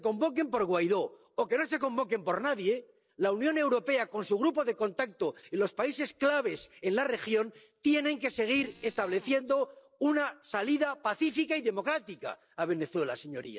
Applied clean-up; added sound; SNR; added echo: neural separator model SepFormer DNS4.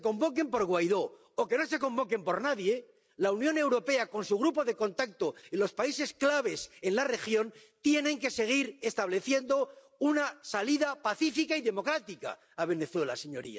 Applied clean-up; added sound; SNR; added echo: none; none; none; none.